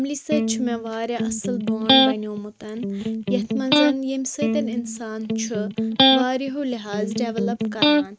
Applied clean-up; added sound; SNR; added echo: neural mask model RNNoise.